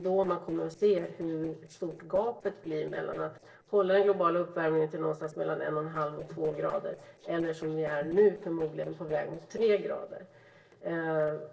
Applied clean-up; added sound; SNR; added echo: neural separator model SepFormer DNS4.